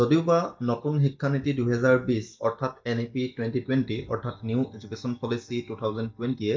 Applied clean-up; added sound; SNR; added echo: neural mask model DeepFilterNet 3.